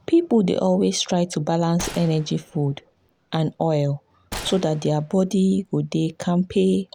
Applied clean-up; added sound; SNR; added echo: none; Gunshot, gunfire; 17 dB; none.